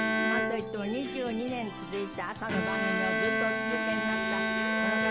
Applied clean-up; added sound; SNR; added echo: none; Bowed string instrument; -4 dB; none.